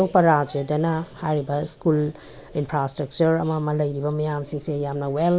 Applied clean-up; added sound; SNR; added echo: none; none; none; none.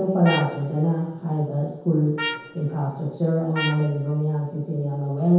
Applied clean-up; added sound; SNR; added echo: none; Trumpet; 11 dB; reverberation time 0.9 s.